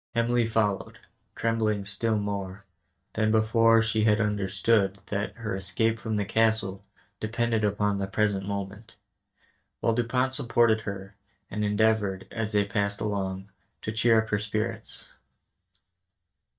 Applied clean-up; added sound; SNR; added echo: neural mask model DeepFilterNet 3.